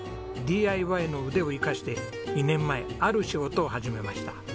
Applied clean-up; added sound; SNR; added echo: none; none; none; none.